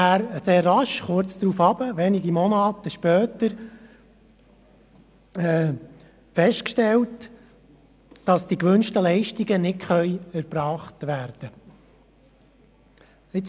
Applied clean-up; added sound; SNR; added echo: none; none; none; none.